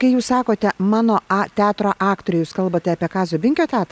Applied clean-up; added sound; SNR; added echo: none; none; none; none.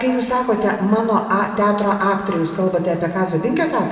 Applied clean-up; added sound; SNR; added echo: none; none; none; reverberation time 2.1 s.